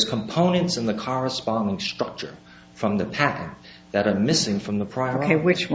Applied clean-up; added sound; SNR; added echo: none; none; none; none.